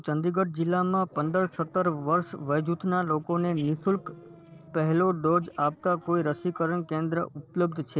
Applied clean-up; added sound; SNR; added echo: neural separator model SepFormer DNS4.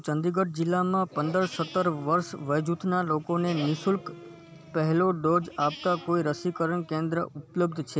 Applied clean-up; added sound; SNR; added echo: none; Livestock, farm animals, working animals; 19 dB; none.